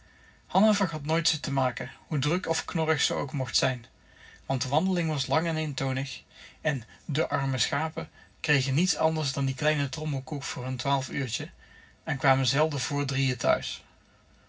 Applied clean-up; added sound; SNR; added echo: none; none; none; reverberation time 0.4 s.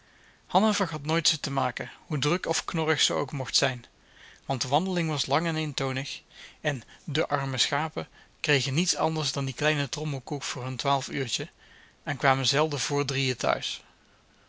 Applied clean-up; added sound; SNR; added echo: none; none; none; none.